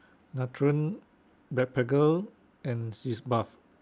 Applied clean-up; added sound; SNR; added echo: none; none; none; none.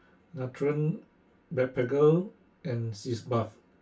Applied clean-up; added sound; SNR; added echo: none; none; none; reverberation time 0.2 s.